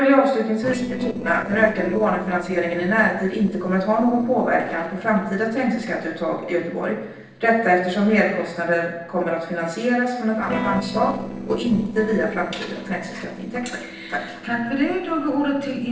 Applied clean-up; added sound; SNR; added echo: neural separator model SepFormer DNS4.